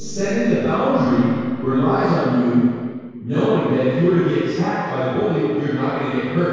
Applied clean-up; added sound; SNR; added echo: none; Piano; 19 dB; reverberation time 2.0 s.